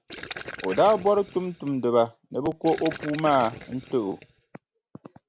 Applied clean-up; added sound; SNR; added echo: none; Gurgling; 15 dB; none.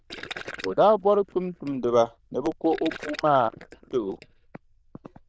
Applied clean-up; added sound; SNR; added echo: neural diffusion model UNIVERSE++.